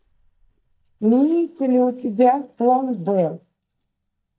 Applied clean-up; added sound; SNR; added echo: neural mask model DeepFilterNet 3.